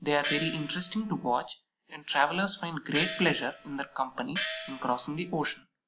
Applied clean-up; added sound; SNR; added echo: none; Gong; 7 dB; none.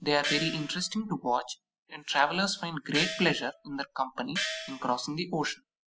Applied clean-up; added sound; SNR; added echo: classical method spectral subtraction.